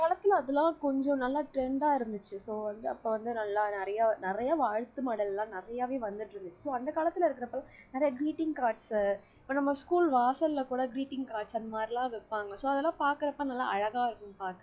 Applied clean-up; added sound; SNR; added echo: classical method log-MMSE.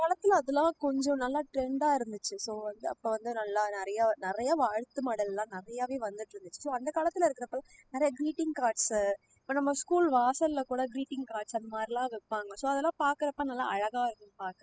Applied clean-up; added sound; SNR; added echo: classical method spectral subtraction.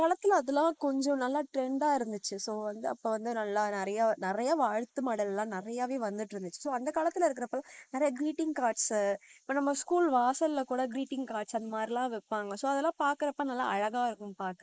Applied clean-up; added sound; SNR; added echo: neural mask model Resemble Enhance denoiser.